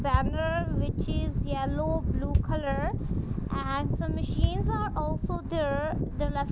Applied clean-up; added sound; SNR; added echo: none; Bass drum; 7 dB; none.